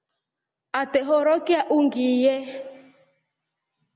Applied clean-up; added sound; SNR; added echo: none; none; none; none.